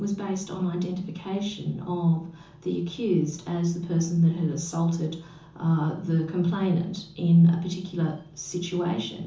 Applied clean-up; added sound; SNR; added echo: none; none; none; reverberation time 0.7 s.